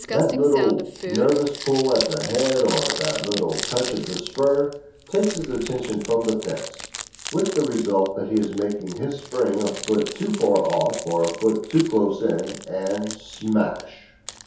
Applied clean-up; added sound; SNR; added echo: none; Crumpling, crinkling; 11 dB; reverberation time 0.6 s.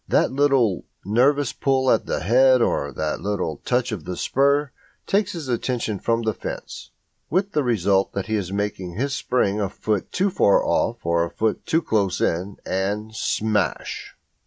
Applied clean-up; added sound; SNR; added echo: none; none; none; none.